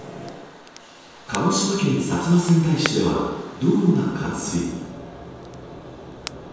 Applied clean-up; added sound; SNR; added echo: none; Crackle; 18 dB; reverberation time 1.2 s.